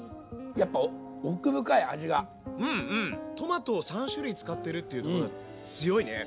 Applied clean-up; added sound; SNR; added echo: none; none; none; none.